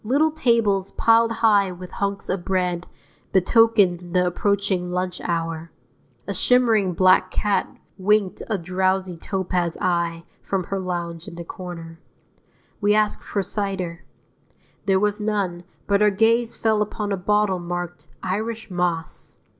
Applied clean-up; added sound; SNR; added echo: none; none; none; none.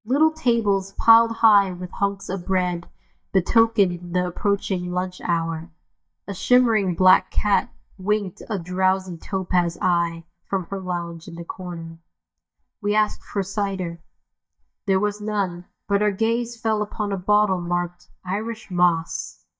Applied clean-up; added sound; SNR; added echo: neural mask model DeepFilterNet 3.